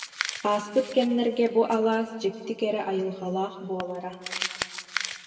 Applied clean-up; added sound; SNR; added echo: none; Crumpling, crinkling; 10 dB; reverberation time 2.2 s.